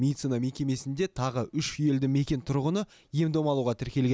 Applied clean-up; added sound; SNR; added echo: none; none; none; none.